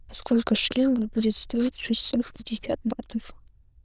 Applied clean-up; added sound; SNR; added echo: neural diffusion model UNIVERSE++.